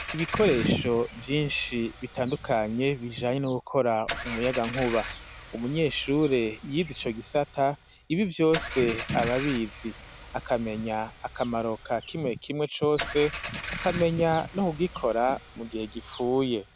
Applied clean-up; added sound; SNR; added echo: none; Engine / Car; 12 dB; none.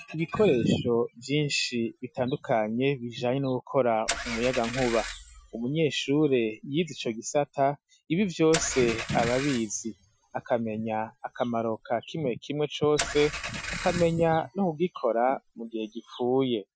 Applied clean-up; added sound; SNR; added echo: classical method Wiener filter.